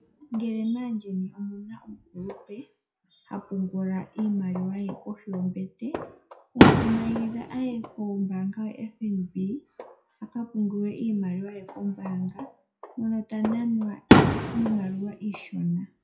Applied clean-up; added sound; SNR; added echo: classical method WPE with log-MMSE.